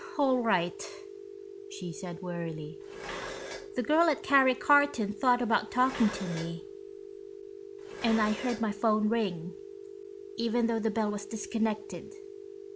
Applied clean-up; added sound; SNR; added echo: none; Dishes, pots, and pans + Telephone; 12 dB; none.